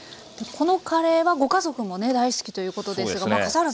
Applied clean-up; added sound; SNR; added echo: none; none; none; none.